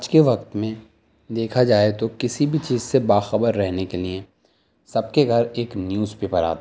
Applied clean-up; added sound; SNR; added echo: none; none; none; none.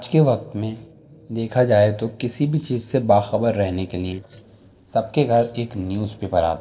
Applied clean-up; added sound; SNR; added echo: neural separator model SepFormer DNS4.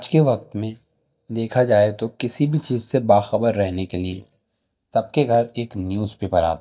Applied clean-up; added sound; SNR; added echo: neural mask model DeepFilterNet 3.